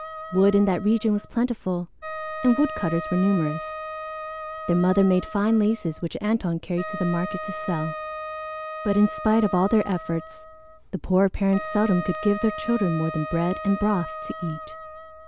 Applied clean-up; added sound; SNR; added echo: none; Wind instrument, woodwind instrument; 10 dB; none.